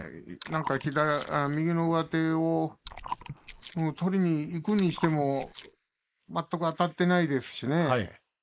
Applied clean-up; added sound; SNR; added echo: neural mask model Resemble Enhance denoiser.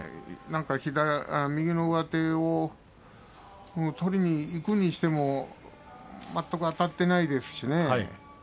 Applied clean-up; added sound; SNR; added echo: none; none; none; none.